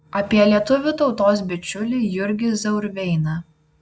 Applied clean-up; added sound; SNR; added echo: none; none; none; none.